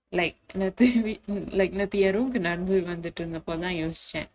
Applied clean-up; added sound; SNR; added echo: neural mask model RNNoise.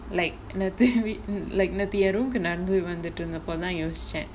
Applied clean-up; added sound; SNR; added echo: none; none; none; none.